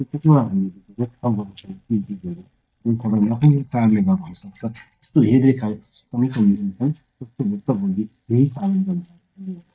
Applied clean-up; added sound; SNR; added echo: neural mask model DeepFilterNet 3.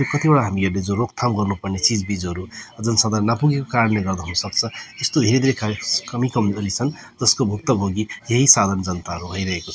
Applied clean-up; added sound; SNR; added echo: none; none; none; none.